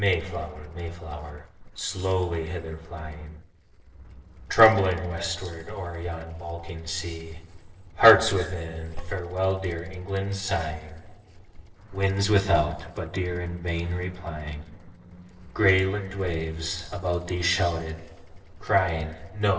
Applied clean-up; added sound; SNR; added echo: neural separator model SepFormer DNS4.